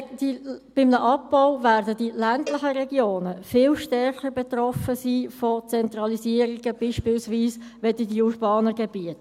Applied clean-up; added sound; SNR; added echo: none; Cowbell; 18 dB; none.